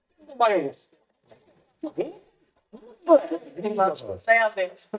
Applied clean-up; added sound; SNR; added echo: neural mask model DeepFilterNet 3.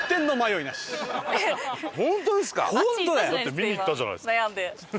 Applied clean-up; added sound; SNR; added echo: none; none; none; none.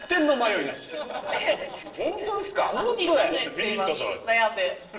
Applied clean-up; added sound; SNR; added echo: neural separator model SepFormer DNS4.